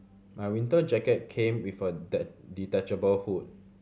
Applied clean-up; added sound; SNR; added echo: none; none; none; none.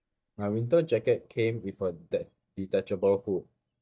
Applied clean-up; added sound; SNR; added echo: neural mask model DeepFilterNet 3.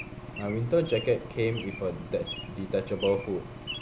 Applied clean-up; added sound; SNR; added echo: none; Bird vocalization, bird call, bird song + Engine / Aircraft; 10 dB; none.